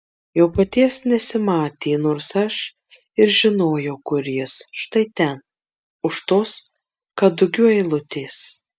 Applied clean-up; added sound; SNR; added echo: neural mask model DeepFilterNet 3.